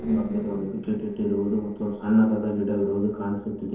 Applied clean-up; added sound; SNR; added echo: neural separator model SepFormer DNS4.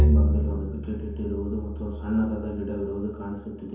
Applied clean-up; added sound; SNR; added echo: none; Bowed string instrument; -4 dB; reverberation time 0.9 s.